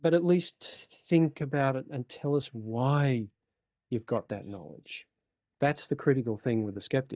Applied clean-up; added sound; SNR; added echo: neural mask model DeepFilterNet 3.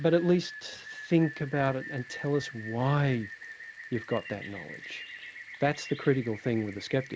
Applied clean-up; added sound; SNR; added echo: none; Rain; 14 dB; none.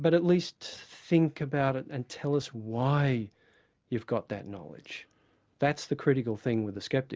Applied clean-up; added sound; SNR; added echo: none; none; none; none.